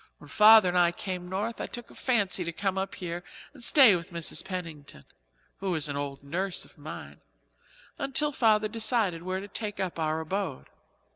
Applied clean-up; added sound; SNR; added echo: none; none; none; none.